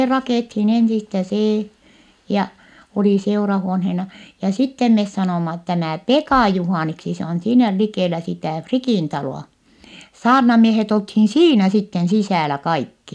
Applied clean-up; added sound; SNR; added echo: none; none; none; none.